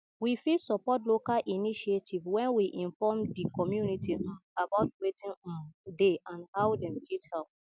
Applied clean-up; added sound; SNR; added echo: none; none; none; none.